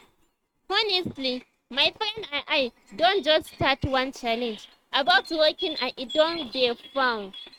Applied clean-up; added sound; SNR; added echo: neural mask model RNNoise.